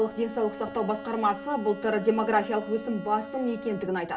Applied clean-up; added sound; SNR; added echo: none; Bowed string instrument; 13 dB; reverberation time 0.3 s.